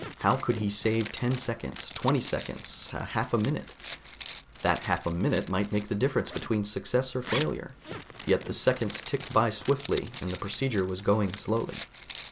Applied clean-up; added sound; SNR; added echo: none; Zipper (clothing); 11 dB; none.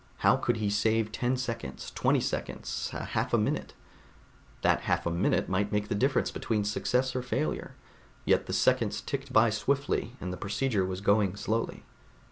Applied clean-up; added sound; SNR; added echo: none; none; none; none.